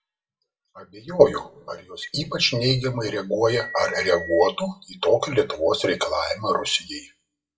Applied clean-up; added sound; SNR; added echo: classical method WPE with log-MMSE.